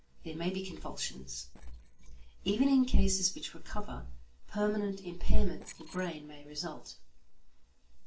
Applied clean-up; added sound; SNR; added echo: neural separator model SepFormer DNS4.